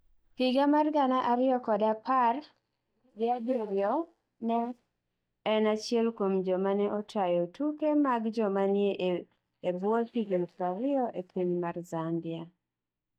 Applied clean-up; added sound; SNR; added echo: neural mask model DeepFilterNet 3.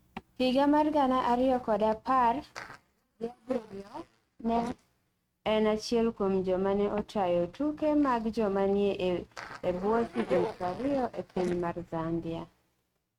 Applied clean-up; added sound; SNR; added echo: neural mask model RNNoise.